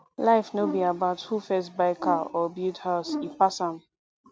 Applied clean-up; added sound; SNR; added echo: none; Brass instrument; 10 dB; none.